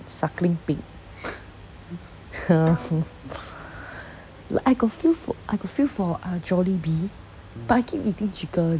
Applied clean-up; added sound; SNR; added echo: none; Bowed string instrument; 18 dB; none.